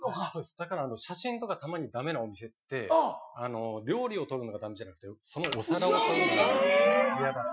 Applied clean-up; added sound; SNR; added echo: classical method Wiener filter.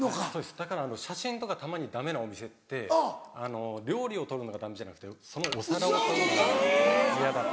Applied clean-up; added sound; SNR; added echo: none; Mechanisms; 7 dB; none.